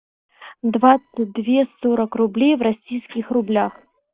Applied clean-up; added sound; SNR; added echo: neural separator model SepFormer DNS4.